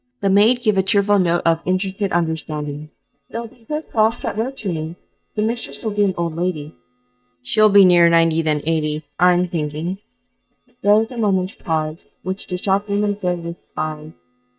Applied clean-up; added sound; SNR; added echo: neural mask model DeepFilterNet 3.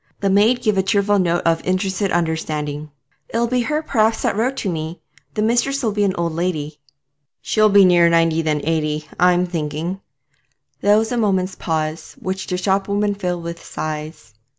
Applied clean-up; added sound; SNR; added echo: none; none; none; none.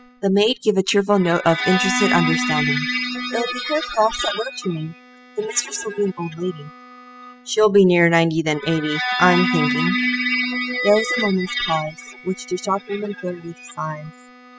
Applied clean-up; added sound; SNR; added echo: classical method spectral subtraction.